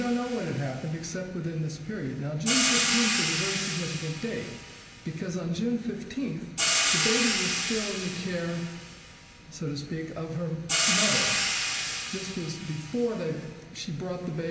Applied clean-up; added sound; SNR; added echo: none; Hi-hat; -1 dB; reverberation time 1.3 s.